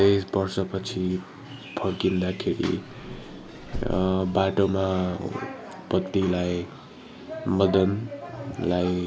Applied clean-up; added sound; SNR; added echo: none; Vehicle; 13 dB; none.